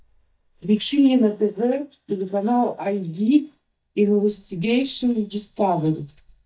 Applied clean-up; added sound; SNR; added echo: neural mask model DeepFilterNet 3.